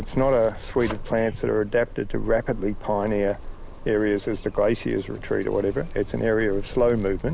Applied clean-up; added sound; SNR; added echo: none; Zipper (clothing); 9 dB; none.